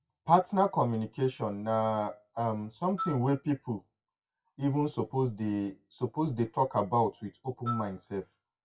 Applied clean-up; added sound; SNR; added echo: classical method WPE with log-MMSE.